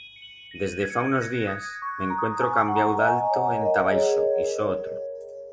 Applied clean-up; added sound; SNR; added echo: none; Mallet percussion; -1 dB; none.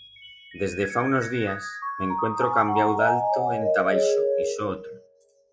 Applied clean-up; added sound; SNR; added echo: classical method log-MMSE.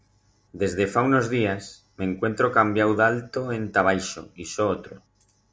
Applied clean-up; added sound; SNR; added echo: none; none; none; none.